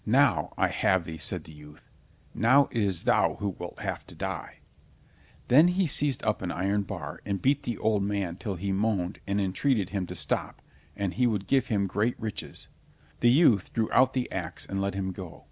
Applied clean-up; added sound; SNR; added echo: none; none; none; none.